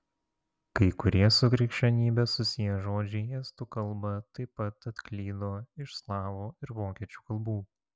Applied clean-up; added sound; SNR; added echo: none; none; none; none.